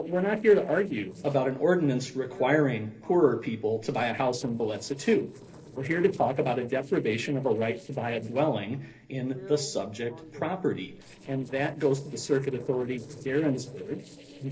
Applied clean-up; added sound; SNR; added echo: neural separator model SepFormer DNS4.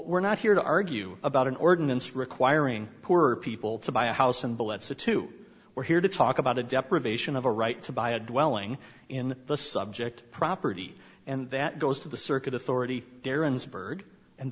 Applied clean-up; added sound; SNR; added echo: none; none; none; none.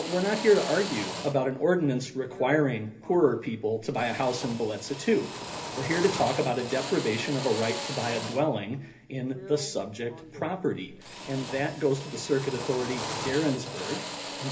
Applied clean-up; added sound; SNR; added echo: none; Drill; 10 dB; reverberation time 0.3 s.